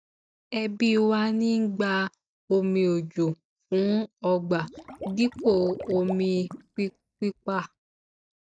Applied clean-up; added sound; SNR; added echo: neural mask model DeepFilterNet 3.